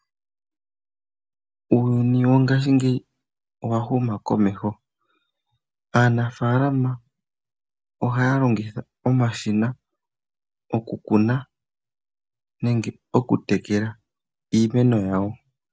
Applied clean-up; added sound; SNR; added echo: none; none; none; none.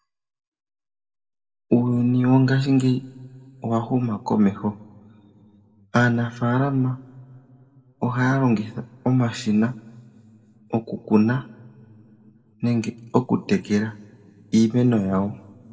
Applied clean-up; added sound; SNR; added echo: none; none; none; reverberation time 1.1 s.